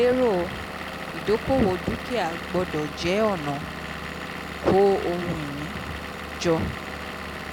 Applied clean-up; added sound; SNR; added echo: none; Engine / Vehicle; 8 dB; none.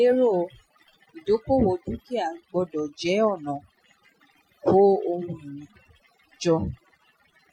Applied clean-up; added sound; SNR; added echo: classical method Wiener filter.